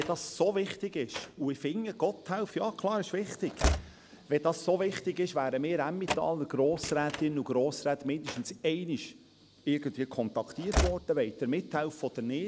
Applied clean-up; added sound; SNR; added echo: none; Slam / Train; 8 dB; none.